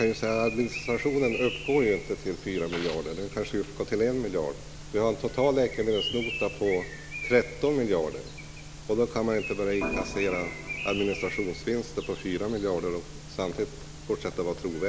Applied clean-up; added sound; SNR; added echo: none; Organ + Bird; 11 dB; none.